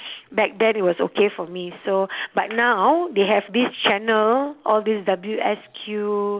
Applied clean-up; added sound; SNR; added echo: none; none; none; none.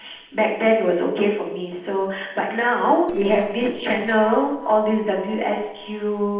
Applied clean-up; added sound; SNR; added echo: neural separator model SepFormer DNS4.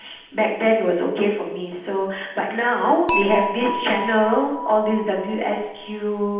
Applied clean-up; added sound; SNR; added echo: none; Dishes, pots, and pans / Chink, clink; 10 dB; reverberation time 0.8 s.